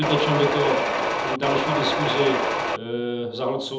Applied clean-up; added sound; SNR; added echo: none; Mechanisms; -2 dB; reverberation time 0.8 s.